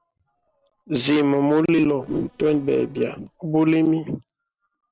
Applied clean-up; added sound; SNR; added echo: neural separator model SepFormer DNS4.